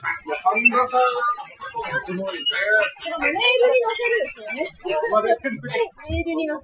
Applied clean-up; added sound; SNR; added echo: classical method Wiener filter.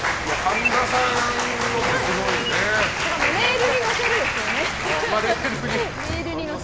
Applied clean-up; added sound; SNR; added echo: none; Cricket + Bird vocalization, bird call, bird song; 10 dB; none.